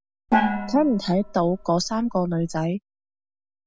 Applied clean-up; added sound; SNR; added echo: none; Gong; 3 dB; none.